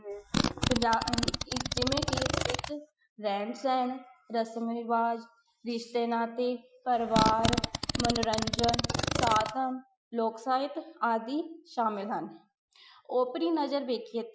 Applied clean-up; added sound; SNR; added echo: classical method Wiener filter.